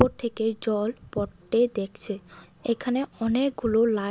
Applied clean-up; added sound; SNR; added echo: none; none; none; none.